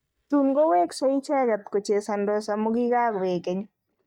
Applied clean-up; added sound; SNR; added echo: neural mask model DeepFilterNet 3.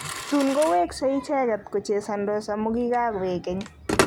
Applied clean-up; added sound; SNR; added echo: none; Telephone; 8 dB; none.